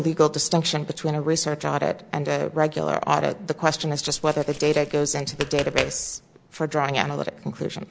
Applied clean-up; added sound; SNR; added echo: none; Tap; 12 dB; none.